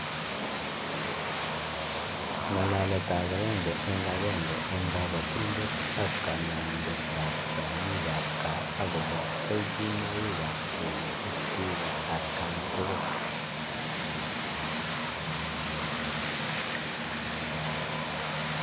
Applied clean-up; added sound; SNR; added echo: none; Vehicle; -4 dB; none.